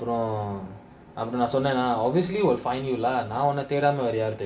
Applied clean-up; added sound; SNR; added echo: none; none; none; reverberation time 0.2 s.